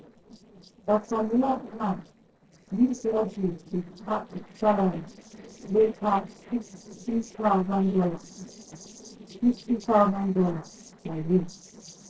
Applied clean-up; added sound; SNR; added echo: neural separator model SepFormer DNS4.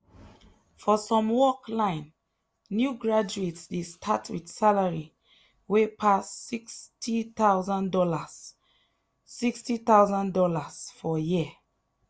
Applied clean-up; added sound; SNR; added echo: none; none; none; none.